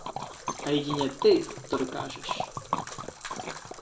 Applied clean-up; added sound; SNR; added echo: none; Liquid; 6 dB; reverberation time 2.2 s.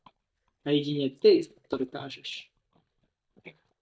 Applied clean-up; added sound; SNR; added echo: neural mask model DeepFilterNet 3.